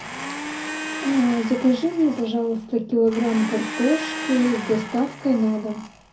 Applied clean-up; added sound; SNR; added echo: none; Domestic sounds, home sounds; 10 dB; reverberation time 0.4 s.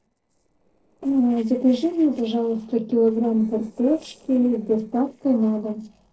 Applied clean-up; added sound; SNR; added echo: neural separator model SepFormer DNS4.